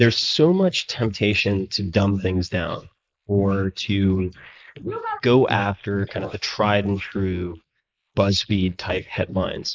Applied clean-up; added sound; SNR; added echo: neural mask model Resemble Enhance denoiser.